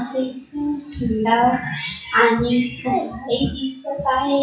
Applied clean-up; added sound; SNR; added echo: classical method WPE with log-MMSE.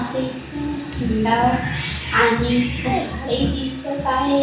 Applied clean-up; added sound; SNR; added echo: none; Bathtub (filling or washing) / Cat; 12 dB; reverberation time 0.6 s.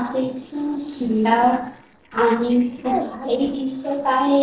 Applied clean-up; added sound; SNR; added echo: neural separator model SepFormer DNS4.